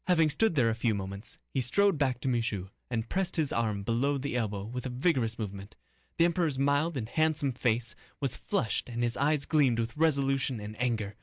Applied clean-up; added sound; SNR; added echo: none; none; none; none.